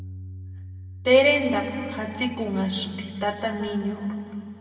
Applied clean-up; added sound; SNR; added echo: none; Bass guitar; 16 dB; reverberation time 2.1 s.